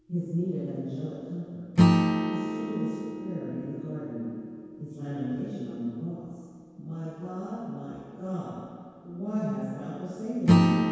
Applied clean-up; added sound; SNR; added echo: none; Acoustic guitar / Strum; -4 dB; reverberation time 2.0 s.